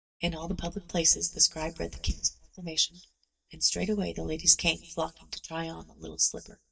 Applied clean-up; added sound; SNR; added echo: neural mask model DeepFilterNet 3.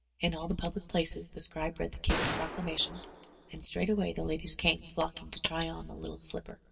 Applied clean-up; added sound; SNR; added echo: none; Gunshot, gunfire; 7 dB; reverberation time 1.3 s.